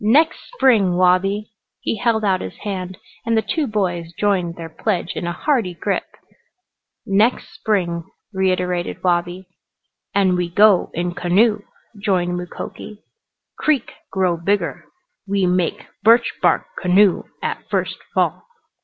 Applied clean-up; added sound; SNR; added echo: none; none; none; none.